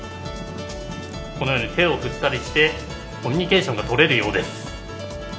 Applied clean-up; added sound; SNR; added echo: none; Fire; 16 dB; none.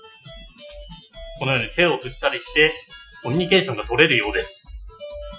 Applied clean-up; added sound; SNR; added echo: classical method Wiener filter.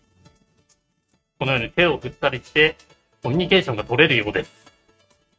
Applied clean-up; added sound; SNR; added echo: neural mask model RNNoise.